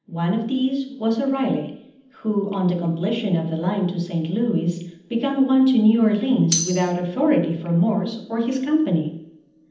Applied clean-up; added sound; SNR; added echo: none; Tambourine; 4 dB; reverberation time 0.8 s.